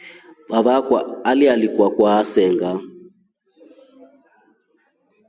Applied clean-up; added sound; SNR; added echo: none; none; none; none.